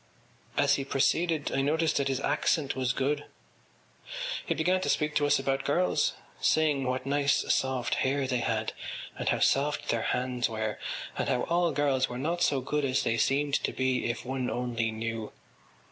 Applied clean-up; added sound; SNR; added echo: none; none; none; none.